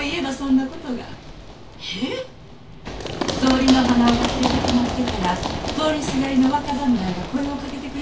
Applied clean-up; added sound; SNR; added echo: none; Run; 5 dB; reverberation time 0.3 s.